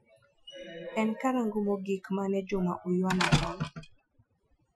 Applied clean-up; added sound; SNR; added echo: classical method Wiener filter.